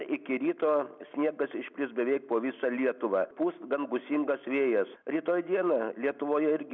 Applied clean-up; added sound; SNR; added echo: none; none; none; none.